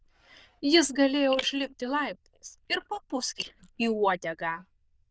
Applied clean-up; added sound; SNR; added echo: neural diffusion model UNIVERSE++.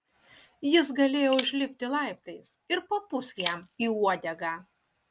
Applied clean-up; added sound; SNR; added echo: none; Shatter; 13 dB; none.